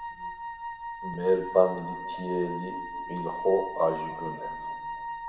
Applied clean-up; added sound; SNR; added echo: none; Wind instrument, woodwind instrument; 7 dB; reverberation time 1.9 s.